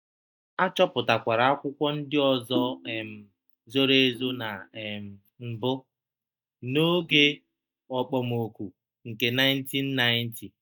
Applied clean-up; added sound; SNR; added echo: neural mask model DeepFilterNet 3.